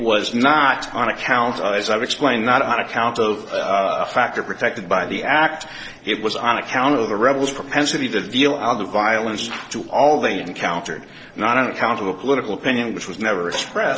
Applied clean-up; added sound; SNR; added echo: neural separator model SepFormer DNS4.